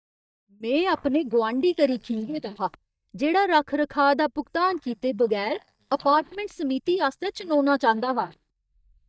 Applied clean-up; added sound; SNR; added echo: neural mask model DeepFilterNet 3.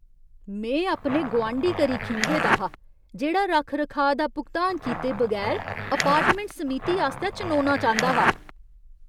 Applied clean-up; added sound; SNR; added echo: none; Zipper (clothing); 2 dB; none.